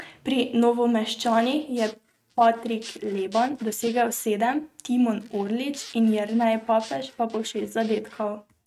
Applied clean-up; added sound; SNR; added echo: neural mask model RNNoise.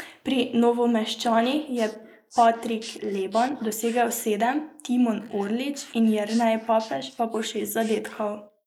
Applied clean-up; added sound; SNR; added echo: neural mask model Resemble Enhance denoiser.